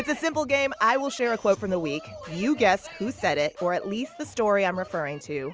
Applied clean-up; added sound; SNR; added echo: none; none; none; none.